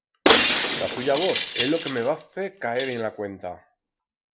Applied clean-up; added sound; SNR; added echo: none; Shatter; -2 dB; none.